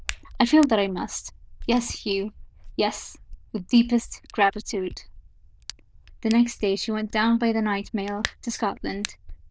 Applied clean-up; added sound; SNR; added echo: neural diffusion model UNIVERSE++.